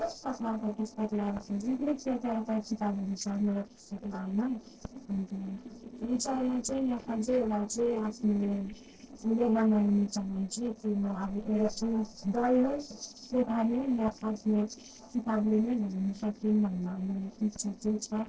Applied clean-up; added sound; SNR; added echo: neural separator model SepFormer DNS4.